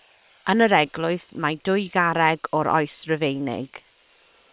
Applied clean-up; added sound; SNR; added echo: neural separator model SepFormer WHAM!.